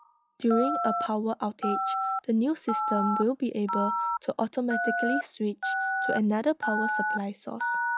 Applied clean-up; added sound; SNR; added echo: classical method log-MMSE.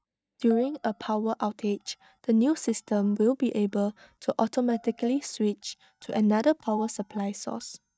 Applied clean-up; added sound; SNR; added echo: neural mask model DeepFilterNet 3.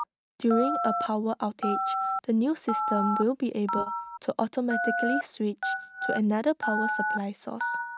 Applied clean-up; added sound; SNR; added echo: neural mask model RNNoise.